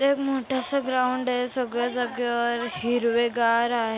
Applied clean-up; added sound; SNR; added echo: none; none; none; none.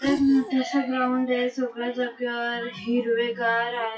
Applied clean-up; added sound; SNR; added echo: classical method WPE with log-MMSE.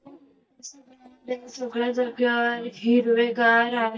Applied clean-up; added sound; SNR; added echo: neural mask model DeepFilterNet 3.